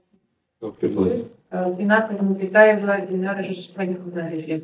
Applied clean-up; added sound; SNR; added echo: neural mask model DeepFilterNet 3.